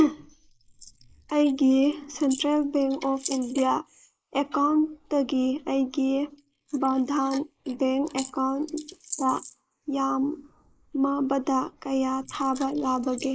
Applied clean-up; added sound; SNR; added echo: neural mask model Resemble Enhance denoiser.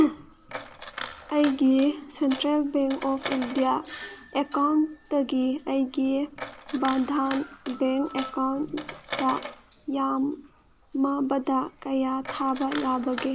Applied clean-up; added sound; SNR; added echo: none; Coin (dropping) + Doorbell; 11 dB; none.